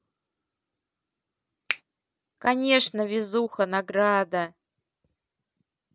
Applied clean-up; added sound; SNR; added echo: none; Finger snapping; 4 dB; none.